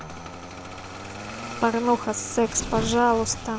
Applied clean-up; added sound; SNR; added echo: none; Tearing + Engine starting; 9 dB; none.